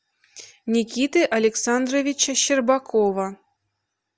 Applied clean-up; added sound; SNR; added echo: none; none; none; none.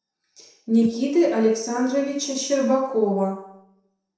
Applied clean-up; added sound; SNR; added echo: neural separator model SepFormer DNS4.